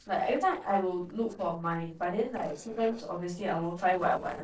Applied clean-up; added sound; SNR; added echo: neural separator model SepFormer DNS4.